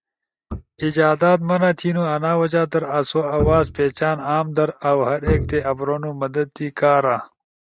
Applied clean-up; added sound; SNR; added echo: neural mask model RNNoise.